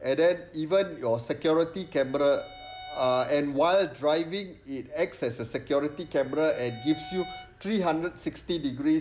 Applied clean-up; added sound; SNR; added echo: none; Bowed string instrument; 20 dB; none.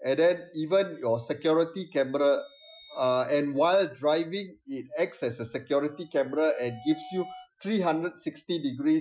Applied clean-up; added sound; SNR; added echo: classical method Wiener filter.